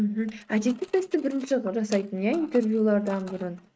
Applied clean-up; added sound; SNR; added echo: neural mask model RNNoise.